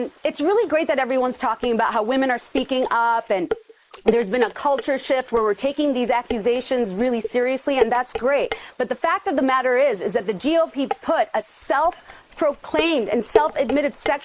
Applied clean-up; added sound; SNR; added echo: neural mask model Resemble Enhance denoiser.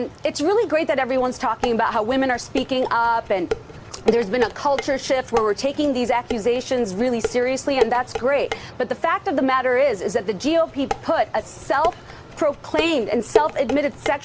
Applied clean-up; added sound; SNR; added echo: none; Dishes, pots, and pans; 8 dB; none.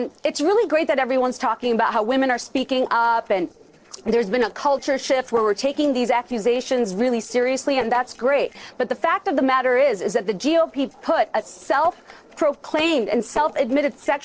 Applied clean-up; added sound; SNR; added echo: neural separator model SepFormer DNS4.